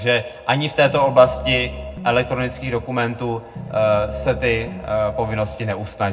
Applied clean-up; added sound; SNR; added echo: none; Piano; 13 dB; reverberation time 0.3 s.